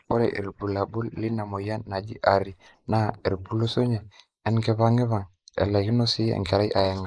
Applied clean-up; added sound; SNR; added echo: neural mask model Resemble Enhance denoiser.